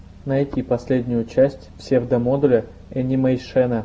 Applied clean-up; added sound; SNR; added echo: none; none; none; none.